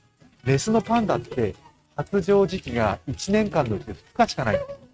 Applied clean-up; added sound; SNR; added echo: neural mask model RNNoise.